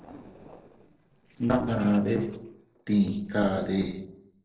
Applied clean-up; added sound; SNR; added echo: neural separator model SepFormer DNS4.